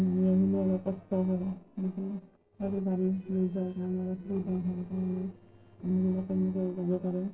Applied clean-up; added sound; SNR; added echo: neural separator model SepFormer DNS4.